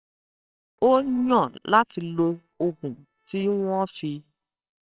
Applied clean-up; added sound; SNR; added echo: neural separator model SepFormer WHAMR!.